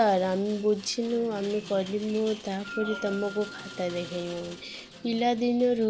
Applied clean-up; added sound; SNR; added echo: none; Keyboard (musical) + Rain; 16 dB; none.